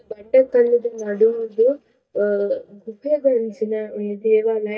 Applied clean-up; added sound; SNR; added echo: neural mask model DeepFilterNet 3.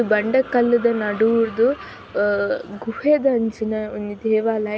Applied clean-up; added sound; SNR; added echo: none; none; none; none.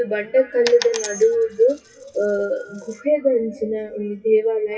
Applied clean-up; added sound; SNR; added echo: classical method WPE with log-MMSE.